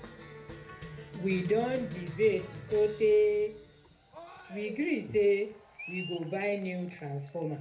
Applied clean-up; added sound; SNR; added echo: none; Cheering; 15 dB; reverberation time 0.3 s.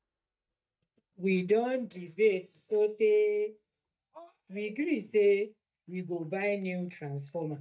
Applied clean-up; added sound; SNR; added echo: neural mask model DeepFilterNet 3.